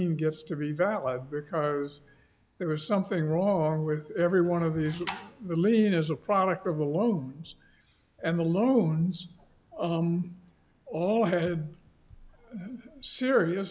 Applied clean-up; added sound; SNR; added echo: none; none; none; none.